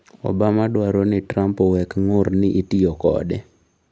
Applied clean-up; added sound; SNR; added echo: none; none; none; none.